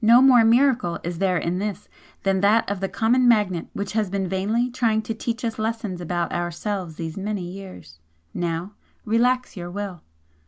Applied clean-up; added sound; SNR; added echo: none; none; none; none.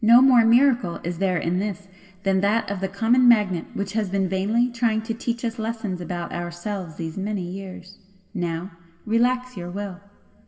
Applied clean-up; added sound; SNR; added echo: none; none; none; reverberation time 1.4 s.